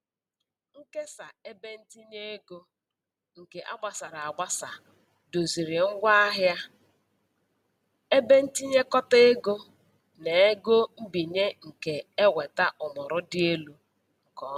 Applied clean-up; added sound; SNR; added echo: none; none; none; none.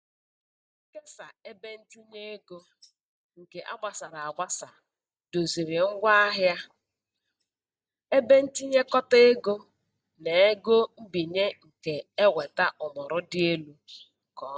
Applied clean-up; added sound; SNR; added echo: neural mask model DeepFilterNet 3.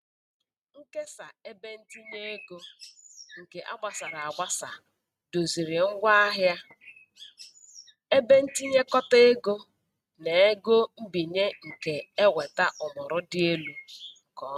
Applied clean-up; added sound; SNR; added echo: neural mask model RNNoise.